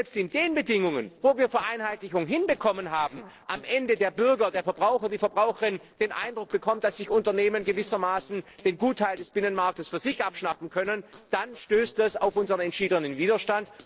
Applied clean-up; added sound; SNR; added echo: neural separator model SepFormer DNS4.